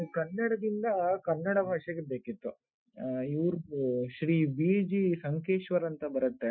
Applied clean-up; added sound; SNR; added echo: classical method Wiener filter.